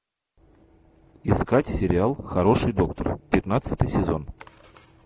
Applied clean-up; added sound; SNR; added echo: none; none; none; none.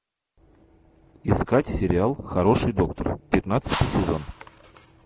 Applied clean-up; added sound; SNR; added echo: none; Whoosh, swoosh, swish; 10 dB; none.